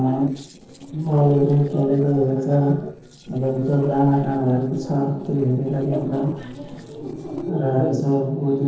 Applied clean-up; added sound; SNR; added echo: neural separator model SepFormer DNS4.